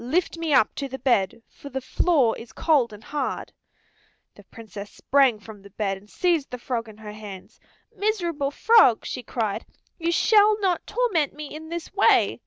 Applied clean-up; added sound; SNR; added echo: none; none; none; none.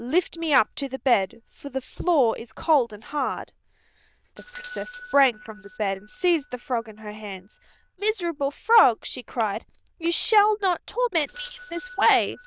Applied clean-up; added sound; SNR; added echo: neural diffusion model UNIVERSE++.